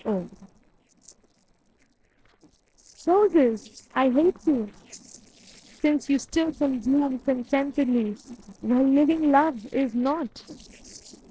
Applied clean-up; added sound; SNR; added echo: neural separator model SepFormer DNS4.